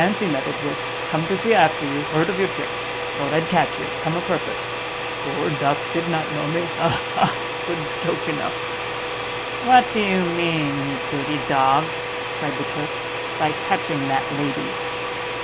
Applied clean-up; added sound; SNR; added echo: none; Domestic sounds, home sounds; 1 dB; none.